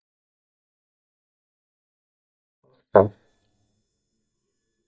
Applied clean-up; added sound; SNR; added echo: neural mask model DeepFilterNet 3.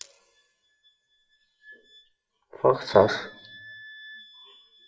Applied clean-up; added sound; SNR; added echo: classical method WPE with log-MMSE.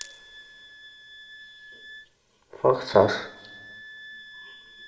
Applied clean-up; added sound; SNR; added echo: none; Wind instrument, woodwind instrument; 18 dB; reverberation time 0.4 s.